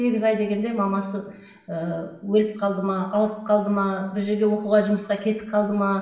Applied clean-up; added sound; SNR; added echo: none; none; none; reverberation time 0.8 s.